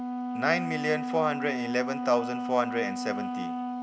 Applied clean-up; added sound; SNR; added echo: none; Wind instrument, woodwind instrument; 3 dB; reverberation time 1.0 s.